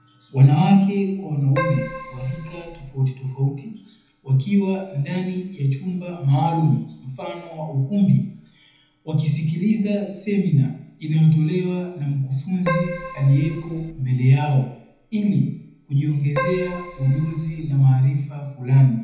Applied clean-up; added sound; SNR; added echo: none; Keyboard (musical); 9 dB; reverberation time 1.0 s.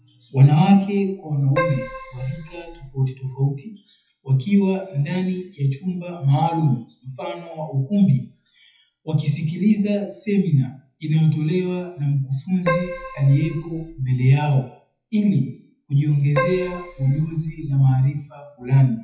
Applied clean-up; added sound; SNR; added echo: classical method WPE with log-MMSE.